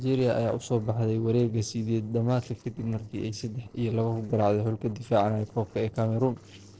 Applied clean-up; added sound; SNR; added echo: neural separator model SepFormer DNS4.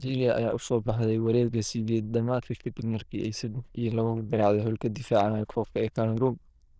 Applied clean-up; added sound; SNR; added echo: neural diffusion model UNIVERSE++.